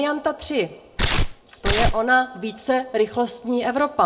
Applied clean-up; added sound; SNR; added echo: none; Tearing; -2 dB; reverberation time 0.3 s.